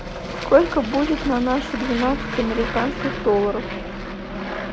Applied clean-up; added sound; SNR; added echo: none; Aircraft; 7 dB; none.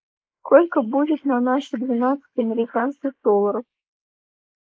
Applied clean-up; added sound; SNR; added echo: neural mask model Resemble Enhance denoiser.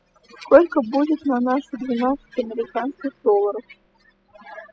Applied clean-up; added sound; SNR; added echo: classical method spectral subtraction.